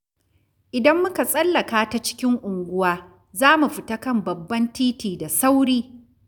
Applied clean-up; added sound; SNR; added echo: none; none; none; none.